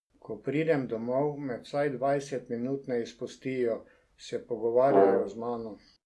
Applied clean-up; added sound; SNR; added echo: none; Brass instrument; -3 dB; none.